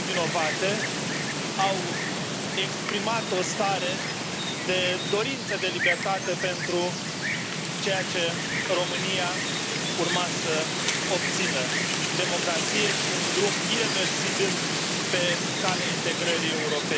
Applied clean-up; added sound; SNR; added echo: none; Wind; -2 dB; none.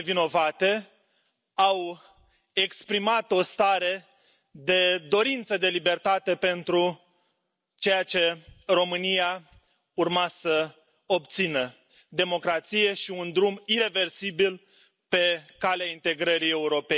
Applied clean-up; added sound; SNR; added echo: none; none; none; none.